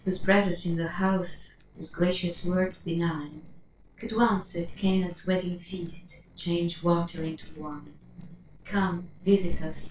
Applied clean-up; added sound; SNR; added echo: neural separator model SepFormer DNS4.